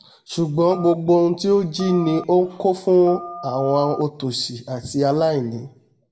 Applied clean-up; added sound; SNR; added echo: none; Telephone; 16 dB; reverberation time 0.5 s.